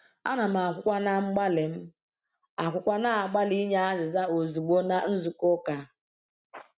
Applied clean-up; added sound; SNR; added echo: none; none; none; none.